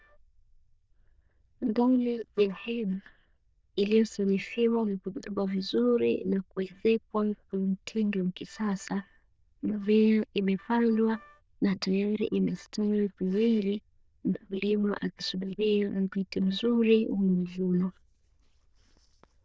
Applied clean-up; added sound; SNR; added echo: neural diffusion model UNIVERSE++.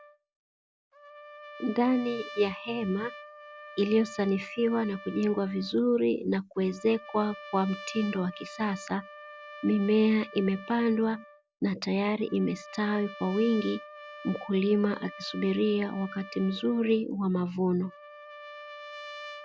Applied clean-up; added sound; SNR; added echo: none; Trumpet; 16 dB; none.